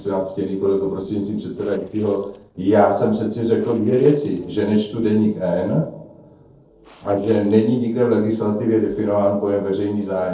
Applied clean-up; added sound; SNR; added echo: neural separator model SepFormer DNS4.